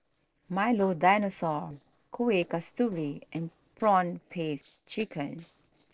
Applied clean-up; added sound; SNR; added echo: neural separator model SepFormer DNS4.